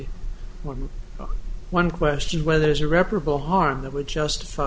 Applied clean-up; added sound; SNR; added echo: none; none; none; none.